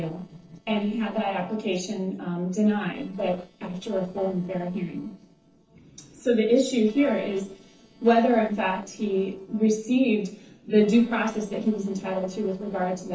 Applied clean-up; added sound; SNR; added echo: neural separator model SepFormer DNS4.